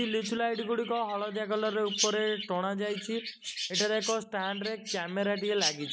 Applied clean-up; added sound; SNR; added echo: none; Chirp, tweet; 7 dB; none.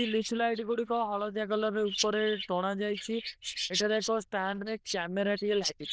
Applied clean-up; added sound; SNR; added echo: neural diffusion model UNIVERSE++.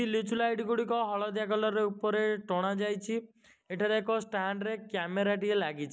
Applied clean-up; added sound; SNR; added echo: none; none; none; none.